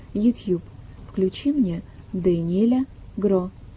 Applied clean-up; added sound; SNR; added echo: none; none; none; none.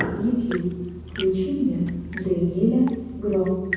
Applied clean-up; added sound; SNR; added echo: none; Tap / Fill (with liquid) / Trickle, dribble / Chirp, tweet / Engine; 14 dB; reverberation time 1.1 s.